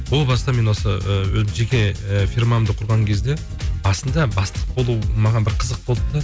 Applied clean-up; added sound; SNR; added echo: none; none; none; none.